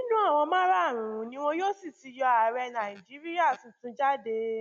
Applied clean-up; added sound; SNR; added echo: none; none; none; none.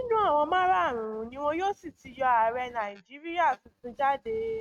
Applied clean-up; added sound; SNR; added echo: neural mask model RNNoise.